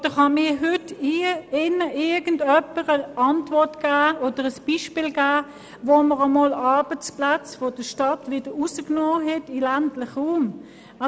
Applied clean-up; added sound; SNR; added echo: none; none; none; none.